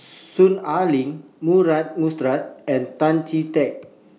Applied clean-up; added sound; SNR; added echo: none; none; none; none.